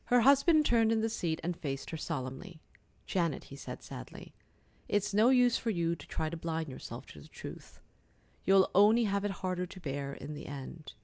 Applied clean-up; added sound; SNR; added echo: none; none; none; none.